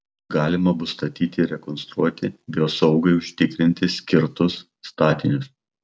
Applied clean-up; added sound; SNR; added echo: none; none; none; none.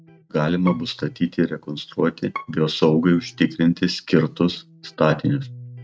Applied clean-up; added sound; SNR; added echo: neural mask model RNNoise.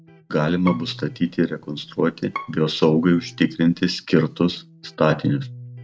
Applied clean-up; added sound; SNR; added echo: none; Electric guitar + Bowed string instrument; 18 dB; none.